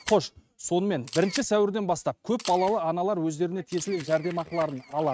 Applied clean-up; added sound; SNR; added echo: neural mask model RNNoise.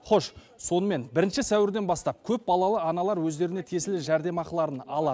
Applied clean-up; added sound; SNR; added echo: none; none; none; none.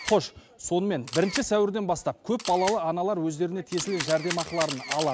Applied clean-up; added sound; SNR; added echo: none; Camera; 11 dB; none.